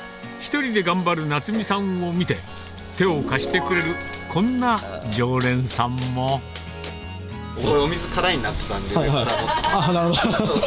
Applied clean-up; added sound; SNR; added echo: none; Burping, eructation; 13 dB; none.